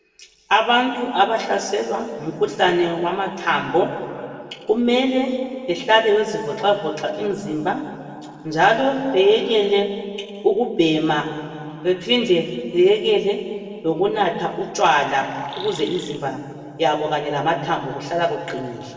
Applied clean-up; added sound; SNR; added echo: none; Chirp, tweet; 18 dB; reverberation time 2.0 s.